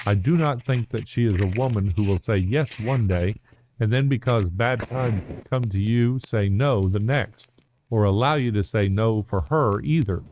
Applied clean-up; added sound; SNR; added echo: neural mask model RNNoise.